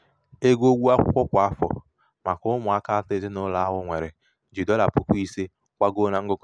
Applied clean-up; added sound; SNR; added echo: none; none; none; none.